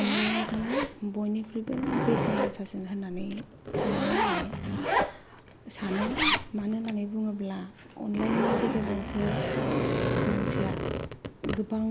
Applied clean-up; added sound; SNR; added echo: none; Zipper (clothing); -2 dB; none.